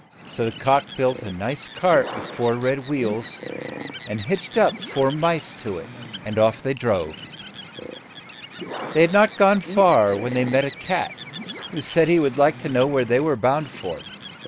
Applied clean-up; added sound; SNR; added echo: none; Bird; 12 dB; none.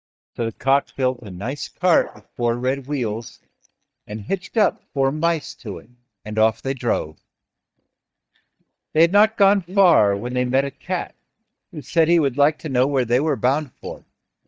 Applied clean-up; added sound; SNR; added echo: neural mask model DeepFilterNet 3.